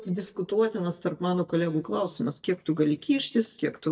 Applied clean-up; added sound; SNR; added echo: neural mask model DeepFilterNet 3.